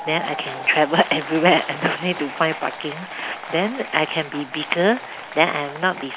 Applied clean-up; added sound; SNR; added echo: none; Applause / Crowd; 12 dB; none.